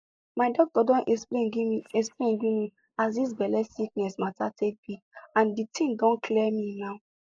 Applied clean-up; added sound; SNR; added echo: neural mask model Resemble Enhance denoiser.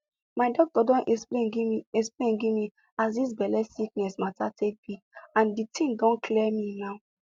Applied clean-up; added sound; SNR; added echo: none; none; none; none.